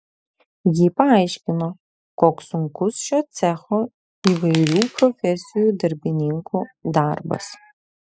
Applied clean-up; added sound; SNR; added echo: classical method spectral subtraction.